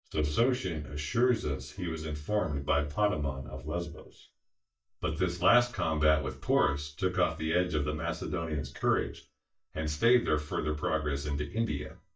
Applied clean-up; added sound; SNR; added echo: neural mask model DeepFilterNet 3.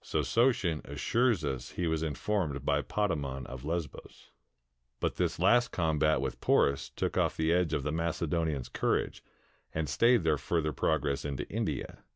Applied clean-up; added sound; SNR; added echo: none; none; none; none.